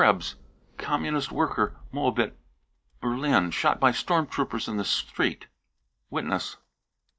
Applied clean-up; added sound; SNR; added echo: neural mask model DeepFilterNet 3.